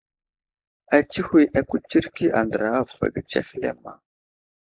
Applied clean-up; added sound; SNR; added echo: neural mask model Resemble Enhance denoiser.